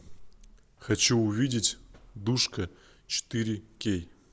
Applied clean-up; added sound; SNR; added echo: none; none; none; none.